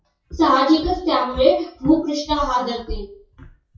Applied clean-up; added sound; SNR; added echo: classical method WPE with log-MMSE.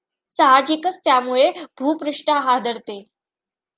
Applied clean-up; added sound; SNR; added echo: none; none; none; none.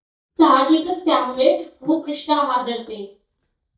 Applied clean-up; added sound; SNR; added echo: neural mask model DeepFilterNet 3.